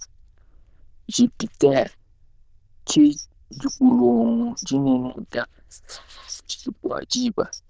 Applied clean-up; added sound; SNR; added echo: neural diffusion model UNIVERSE++.